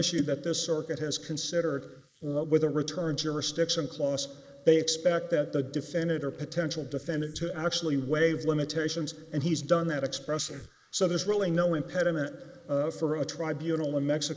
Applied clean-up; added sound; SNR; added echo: neural mask model Resemble Enhance denoiser.